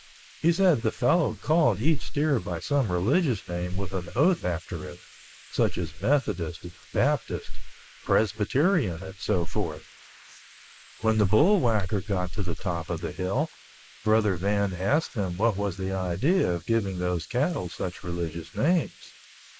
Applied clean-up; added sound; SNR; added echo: neural mask model Resemble Enhance denoiser.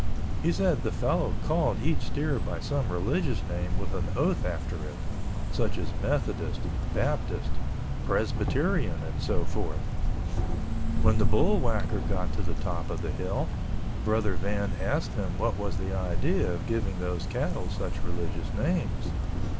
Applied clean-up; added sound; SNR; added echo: none; Cricket; -5 dB; none.